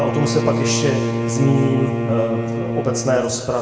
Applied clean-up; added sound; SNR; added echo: none; Bowed string instrument; 1 dB; reverberation time 1.5 s.